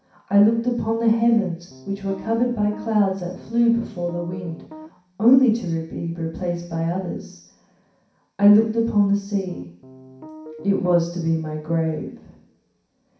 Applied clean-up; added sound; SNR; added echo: none; Piano; 18 dB; reverberation time 0.6 s.